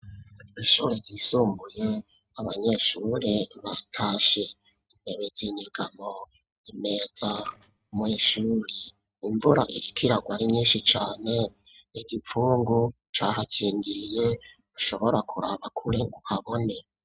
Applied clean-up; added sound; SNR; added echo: neural mask model RNNoise.